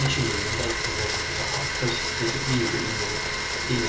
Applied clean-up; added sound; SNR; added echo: none; Domestic sounds, home sounds; -1 dB; reverberation time 2.1 s.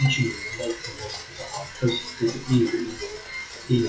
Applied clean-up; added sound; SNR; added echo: classical method WPE with log-MMSE.